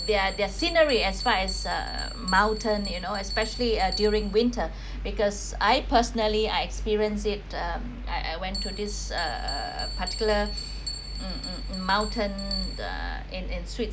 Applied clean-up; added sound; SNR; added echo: none; Bell; 13 dB; none.